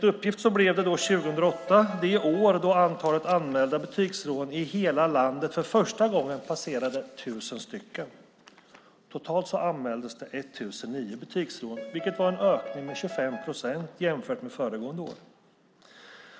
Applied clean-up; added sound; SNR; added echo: none; Piano; 12 dB; none.